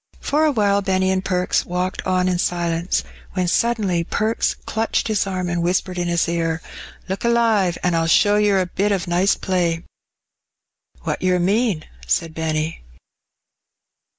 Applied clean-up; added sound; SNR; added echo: none; none; none; none.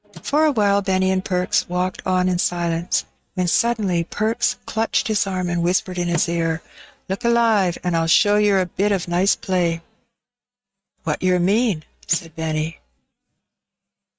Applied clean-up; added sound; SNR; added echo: neural mask model RNNoise.